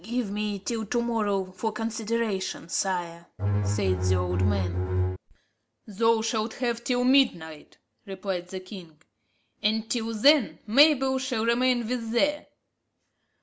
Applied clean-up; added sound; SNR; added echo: none; Bowed string instrument; -3 dB; none.